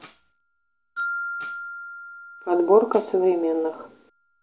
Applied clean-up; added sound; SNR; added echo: none; Tambourine + Glockenspiel; 11 dB; none.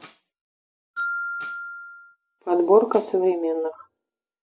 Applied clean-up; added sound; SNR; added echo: classical method spectral subtraction.